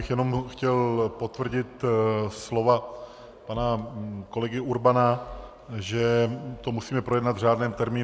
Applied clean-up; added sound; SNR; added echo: none; none; none; none.